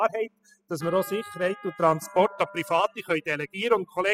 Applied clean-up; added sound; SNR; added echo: classical method spectral subtraction.